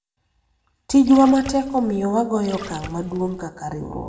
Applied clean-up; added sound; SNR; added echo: none; Splash, splatter; 17 dB; reverberation time 1.2 s.